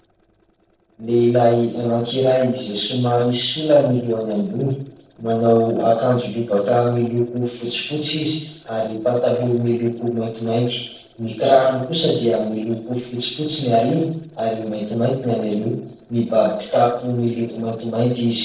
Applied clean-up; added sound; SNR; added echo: neural separator model SepFormer DNS4.